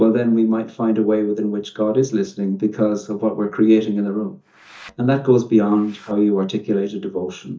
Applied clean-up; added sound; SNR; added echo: neural mask model DeepFilterNet 3.